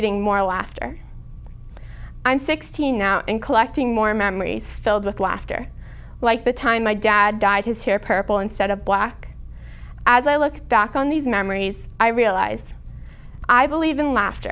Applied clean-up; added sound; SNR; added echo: none; none; none; none.